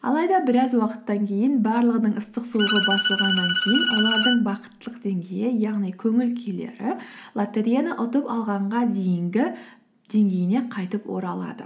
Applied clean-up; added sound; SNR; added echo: none; Bowed string instrument; 0 dB; none.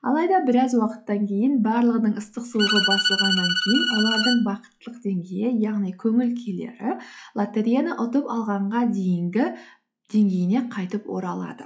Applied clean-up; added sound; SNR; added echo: classical method log-MMSE.